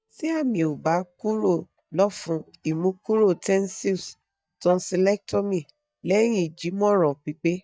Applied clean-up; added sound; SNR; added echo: neural mask model DeepFilterNet 3.